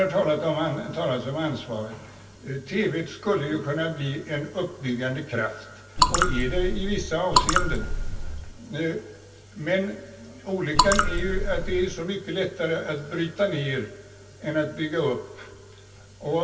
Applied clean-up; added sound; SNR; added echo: none; Raindrop / Drip; -4 dB; reverberation time 0.2 s.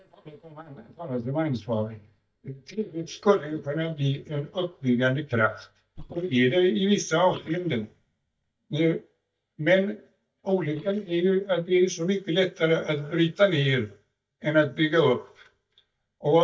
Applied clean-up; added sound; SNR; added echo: neural mask model DeepFilterNet 3.